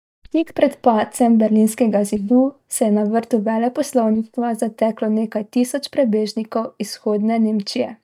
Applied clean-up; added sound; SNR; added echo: neural mask model DeepFilterNet 3.